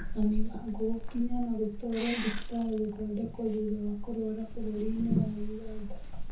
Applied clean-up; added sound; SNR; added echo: none; Meow / Purr; 2 dB; reverberation time 0.5 s.